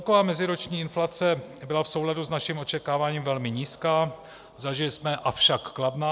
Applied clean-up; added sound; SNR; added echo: none; none; none; none.